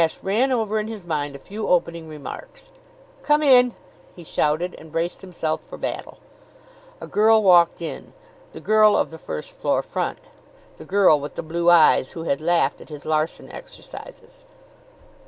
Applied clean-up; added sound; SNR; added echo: none; none; none; none.